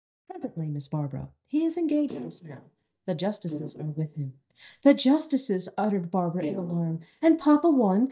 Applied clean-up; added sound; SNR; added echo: neural mask model DeepFilterNet 3.